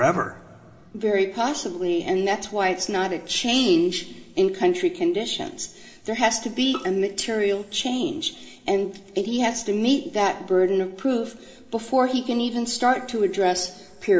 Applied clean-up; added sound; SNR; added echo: none; Bowed string instrument; 19 dB; reverberation time 2.6 s.